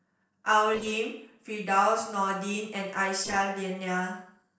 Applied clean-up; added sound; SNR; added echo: neural separator model SepFormer DNS4.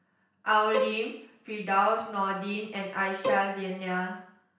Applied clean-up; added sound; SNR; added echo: none; Bowed string instrument; 4 dB; reverberation time 0.5 s.